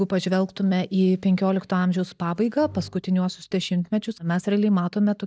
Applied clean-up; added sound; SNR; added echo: neural mask model DeepFilterNet 3.